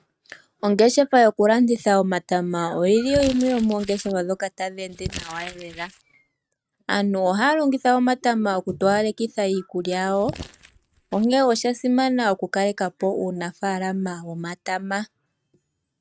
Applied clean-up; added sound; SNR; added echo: neural mask model RNNoise.